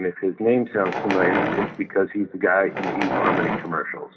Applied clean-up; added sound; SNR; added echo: none; Wild animals; 3 dB; reverberation time 1.9 s.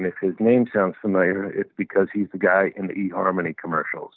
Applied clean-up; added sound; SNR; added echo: none; none; none; none.